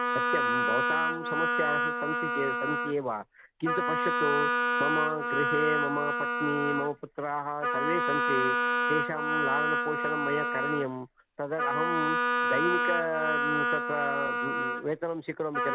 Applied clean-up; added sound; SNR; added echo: none; Wind instrument, woodwind instrument; -4 dB; none.